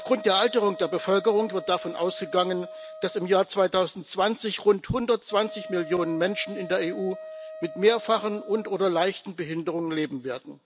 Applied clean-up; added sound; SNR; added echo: none; Wind instrument, woodwind instrument; 16 dB; none.